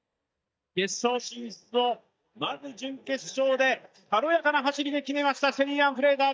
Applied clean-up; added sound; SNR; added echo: neural mask model DeepFilterNet 3.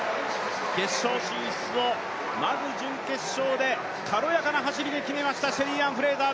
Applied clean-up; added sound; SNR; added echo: none; Wind instrument, woodwind instrument; 17 dB; none.